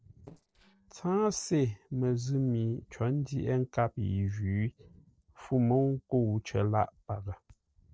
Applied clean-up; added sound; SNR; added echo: neural separator model SepFormer DNS4.